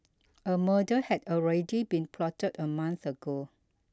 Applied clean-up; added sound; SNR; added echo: none; none; none; none.